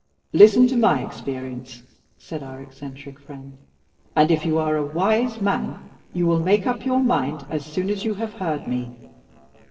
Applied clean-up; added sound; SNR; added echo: neural separator model SepFormer DNS4.